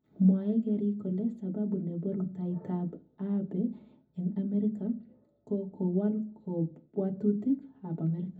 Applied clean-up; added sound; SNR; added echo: none; none; none; reverberation time 0.4 s.